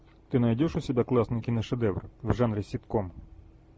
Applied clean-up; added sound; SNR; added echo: none; none; none; none.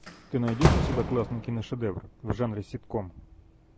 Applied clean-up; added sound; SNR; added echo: none; Slam; 0 dB; none.